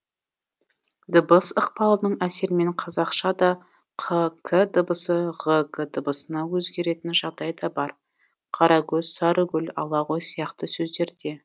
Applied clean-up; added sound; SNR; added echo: none; none; none; none.